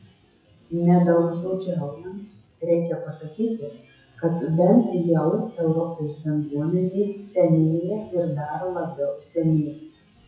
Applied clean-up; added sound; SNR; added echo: classical method WPE with log-MMSE.